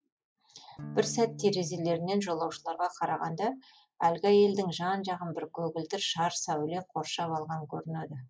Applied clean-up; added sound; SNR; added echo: classical method log-MMSE.